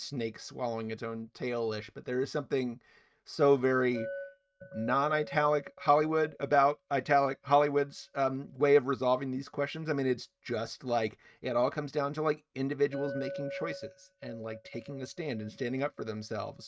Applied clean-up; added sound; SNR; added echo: neural mask model RNNoise.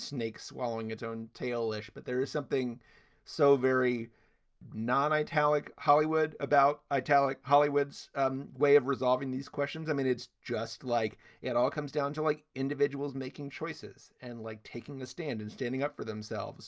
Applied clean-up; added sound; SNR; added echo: none; none; none; none.